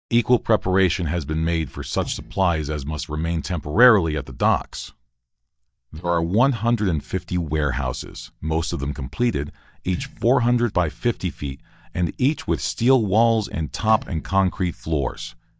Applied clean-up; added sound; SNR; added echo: neural mask model DeepFilterNet 3.